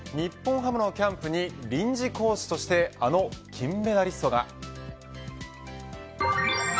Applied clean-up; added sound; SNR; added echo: none; none; none; none.